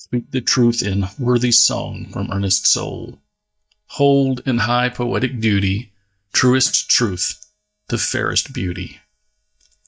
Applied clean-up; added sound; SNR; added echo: neural mask model DeepFilterNet 3.